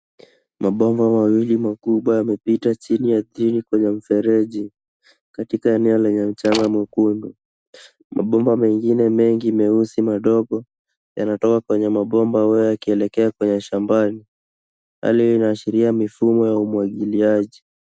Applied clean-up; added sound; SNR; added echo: none; Slam; 13 dB; none.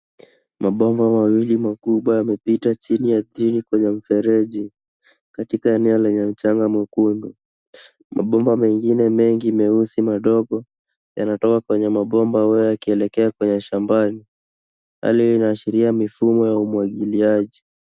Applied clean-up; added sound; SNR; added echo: none; none; none; none.